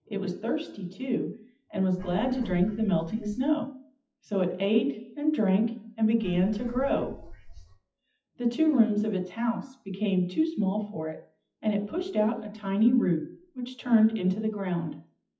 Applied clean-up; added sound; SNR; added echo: classical method WPE with log-MMSE.